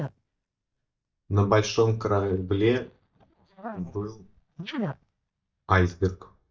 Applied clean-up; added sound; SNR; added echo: neural mask model DeepFilterNet 3.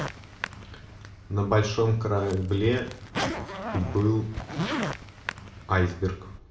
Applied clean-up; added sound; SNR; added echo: none; Zipper (clothing); 8 dB; reverberation time 0.5 s.